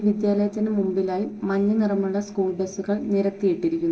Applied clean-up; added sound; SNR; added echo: neural separator model SepFormer DNS4.